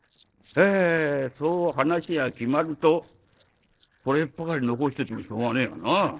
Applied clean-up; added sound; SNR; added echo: neural separator model SepFormer DNS4.